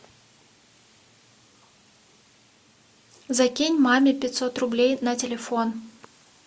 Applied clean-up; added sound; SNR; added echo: none; none; none; none.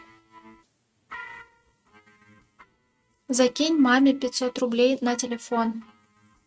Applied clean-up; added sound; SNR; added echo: neural mask model RNNoise.